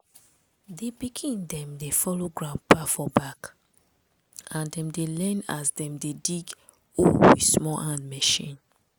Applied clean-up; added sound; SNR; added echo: none; none; none; none.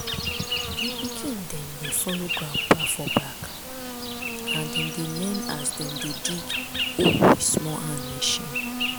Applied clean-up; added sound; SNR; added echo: none; Insect; 3 dB; none.